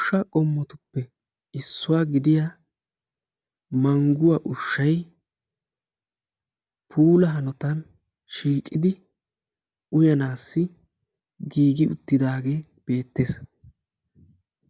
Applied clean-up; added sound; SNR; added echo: none; none; none; none.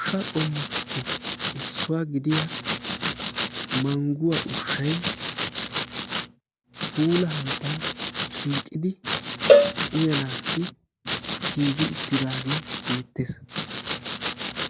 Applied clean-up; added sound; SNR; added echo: none; Domestic sounds, home sounds + Cowbell; -4 dB; none.